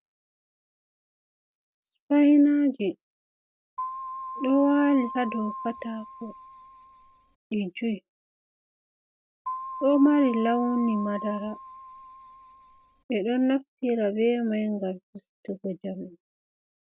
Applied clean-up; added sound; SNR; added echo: none; Keyboard (musical); 10 dB; none.